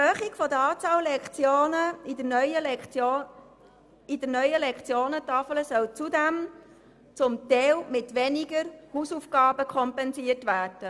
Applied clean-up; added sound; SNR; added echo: none; none; none; none.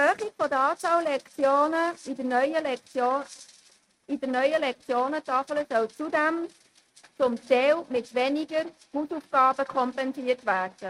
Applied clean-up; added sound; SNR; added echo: neural mask model RNNoise.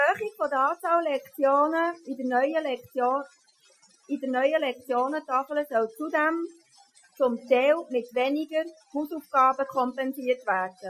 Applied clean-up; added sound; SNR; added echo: classical method Wiener filter.